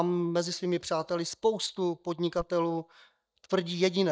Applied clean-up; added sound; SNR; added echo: neural mask model DeepFilterNet 3.